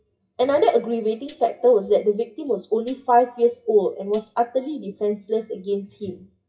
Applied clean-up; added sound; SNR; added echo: classical method WPE with log-MMSE.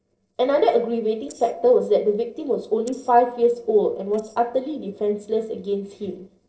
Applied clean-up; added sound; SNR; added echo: neural separator model SepFormer DNS4.